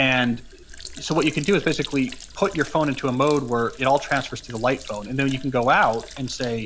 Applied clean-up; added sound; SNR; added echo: none; Sink (filling or washing); 16 dB; none.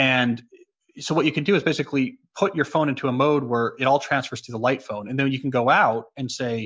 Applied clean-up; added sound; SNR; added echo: none; none; none; none.